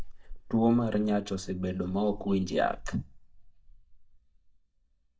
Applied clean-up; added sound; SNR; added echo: neural mask model DeepFilterNet 3.